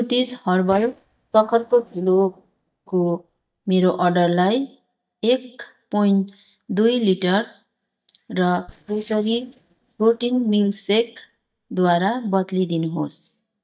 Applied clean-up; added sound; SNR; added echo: neural mask model DeepFilterNet 3.